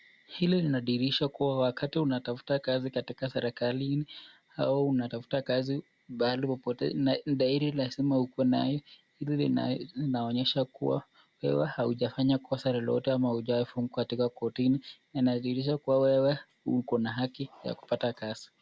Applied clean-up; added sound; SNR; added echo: none; none; none; none.